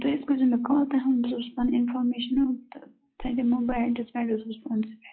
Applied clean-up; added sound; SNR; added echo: classical method log-MMSE.